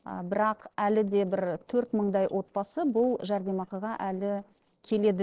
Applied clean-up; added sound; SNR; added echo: neural separator model SepFormer DNS4.